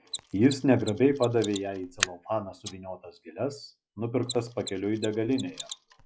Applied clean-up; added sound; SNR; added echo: classical method log-MMSE.